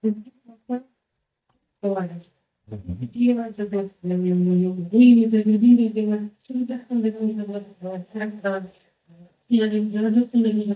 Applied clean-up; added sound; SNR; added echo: neural mask model DeepFilterNet 3.